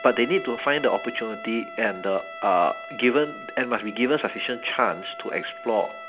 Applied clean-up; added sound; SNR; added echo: none; Trumpet; 14 dB; none.